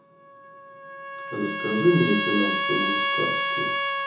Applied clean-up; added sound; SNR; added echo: none; Trumpet; 0 dB; reverberation time 0.6 s.